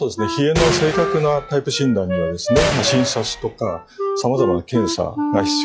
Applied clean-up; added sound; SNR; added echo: classical method log-MMSE.